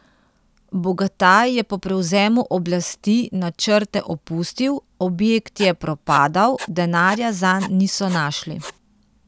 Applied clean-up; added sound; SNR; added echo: none; Writing; 17 dB; none.